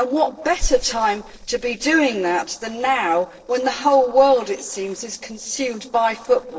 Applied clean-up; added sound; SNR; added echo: neural separator model SepFormer DNS4.